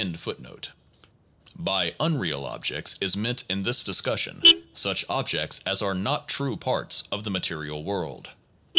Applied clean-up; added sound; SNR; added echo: none; Vehicle horn, car horn, honking; 1 dB; none.